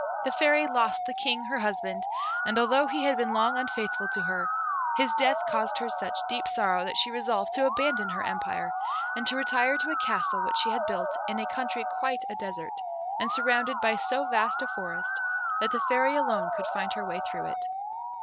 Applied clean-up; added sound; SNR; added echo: none; Musical instrument; 0 dB; none.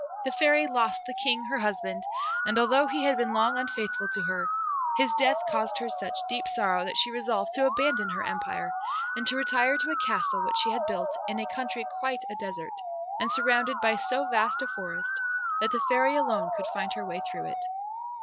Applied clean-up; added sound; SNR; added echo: classical method log-MMSE.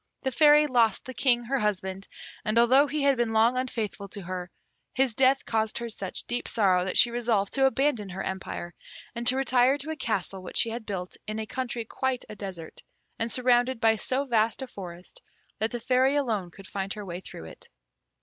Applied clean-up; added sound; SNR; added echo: none; none; none; none.